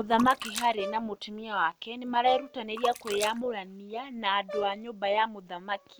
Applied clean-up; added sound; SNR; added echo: none; Splash, splatter + Brass instrument; 12 dB; none.